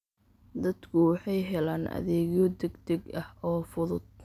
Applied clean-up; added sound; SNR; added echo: none; none; none; none.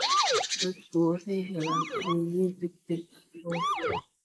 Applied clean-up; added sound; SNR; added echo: neural mask model Resemble Enhance denoiser.